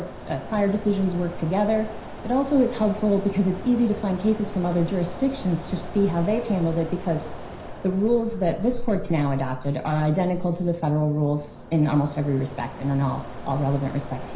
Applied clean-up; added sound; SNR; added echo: none; Mechanisms; 11 dB; reverberation time 0.5 s.